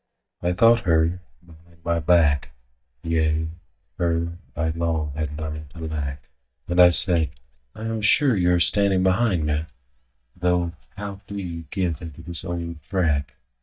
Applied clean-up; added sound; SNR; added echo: neural mask model DeepFilterNet 3.